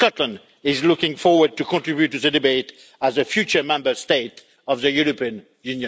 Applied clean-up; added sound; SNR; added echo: none; none; none; none.